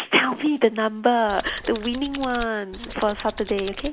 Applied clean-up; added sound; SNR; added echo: none; Tools; 13 dB; none.